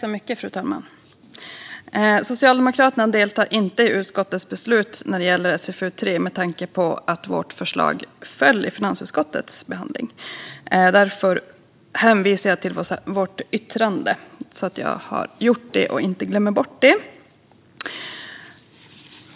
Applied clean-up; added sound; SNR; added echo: none; none; none; none.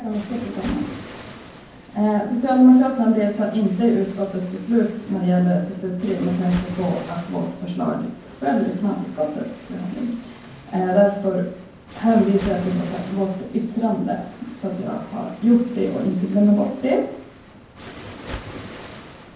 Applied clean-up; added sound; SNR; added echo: none; Waves, surf; 18 dB; reverberation time 0.9 s.